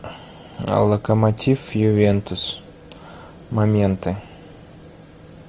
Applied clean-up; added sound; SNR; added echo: none; none; none; none.